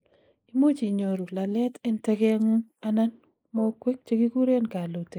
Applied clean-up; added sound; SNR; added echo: neural mask model Resemble Enhance denoiser.